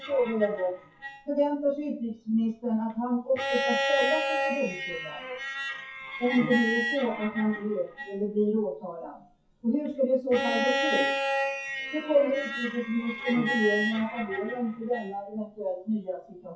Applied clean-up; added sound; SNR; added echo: classical method WPE with log-MMSE.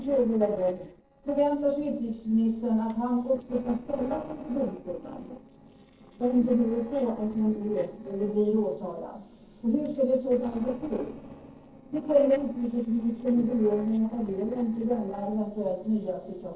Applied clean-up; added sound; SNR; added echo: neural separator model SepFormer DNS4.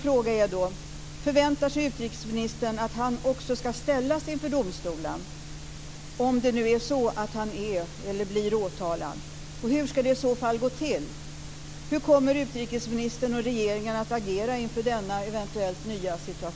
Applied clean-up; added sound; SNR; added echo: none; none; none; none.